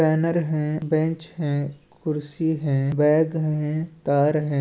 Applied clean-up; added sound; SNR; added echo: none; none; none; none.